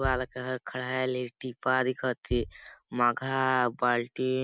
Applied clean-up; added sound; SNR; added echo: none; Bass drum; 14 dB; none.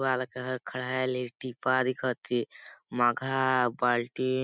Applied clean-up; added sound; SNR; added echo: none; none; none; none.